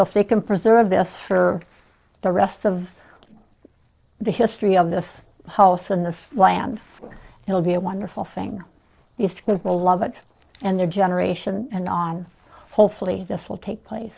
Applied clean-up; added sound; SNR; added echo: neural separator model SepFormer DNS4.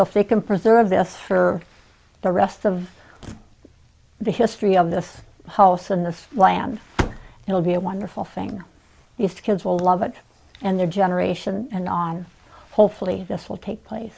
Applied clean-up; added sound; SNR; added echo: none; none; none; none.